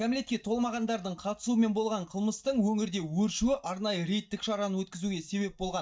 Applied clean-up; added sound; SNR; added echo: neural mask model DeepFilterNet 3.